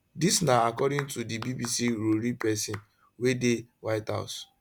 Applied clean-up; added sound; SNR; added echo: none; Clapping; 18 dB; none.